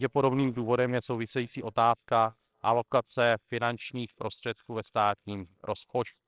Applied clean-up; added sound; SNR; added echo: neural separator model SepFormer WHAMR!.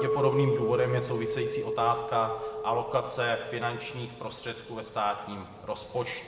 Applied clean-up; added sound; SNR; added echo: none; Chink, clink; 4 dB; reverberation time 1.4 s.